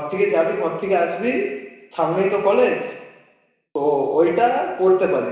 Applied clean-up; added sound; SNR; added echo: none; none; none; reverberation time 1.0 s.